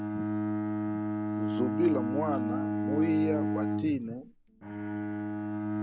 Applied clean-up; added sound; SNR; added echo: none; Bowed string instrument; -3 dB; none.